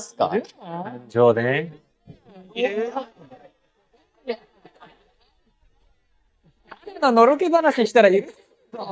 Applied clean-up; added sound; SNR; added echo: neural mask model DeepFilterNet 3.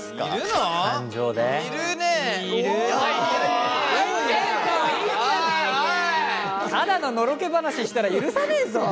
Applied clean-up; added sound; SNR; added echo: none; none; none; none.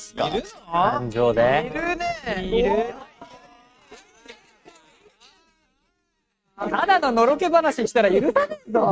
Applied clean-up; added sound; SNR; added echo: neural mask model RNNoise.